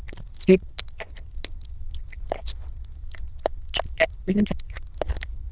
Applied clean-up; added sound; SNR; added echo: neural diffusion model UNIVERSE++.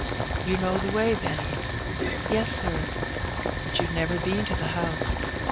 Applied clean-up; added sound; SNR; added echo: none; Boiling; -2 dB; none.